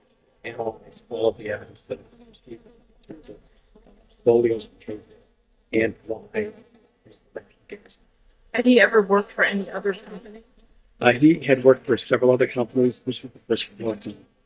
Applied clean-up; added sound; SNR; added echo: neural mask model DeepFilterNet 3.